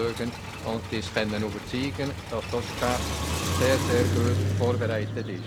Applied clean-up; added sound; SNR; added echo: none; Car; 0 dB; none.